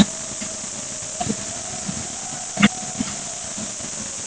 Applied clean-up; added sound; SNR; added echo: none; Wind; 17 dB; none.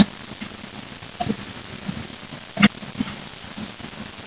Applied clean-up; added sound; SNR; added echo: none; none; none; none.